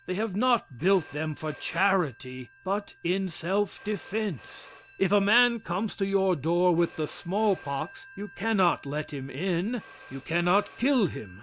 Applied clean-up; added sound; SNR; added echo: none; Telephone; 16 dB; none.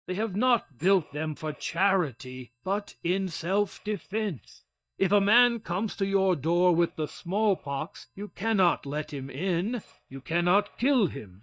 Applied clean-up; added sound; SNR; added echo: neural mask model DeepFilterNet 3.